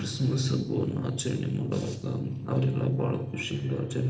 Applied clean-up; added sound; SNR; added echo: neural separator model SepFormer DNS4.